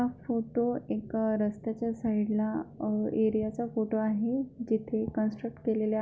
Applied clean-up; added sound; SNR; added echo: none; none; none; none.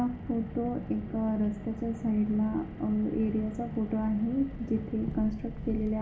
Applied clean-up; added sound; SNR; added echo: none; Car; 10 dB; reverberation time 0.4 s.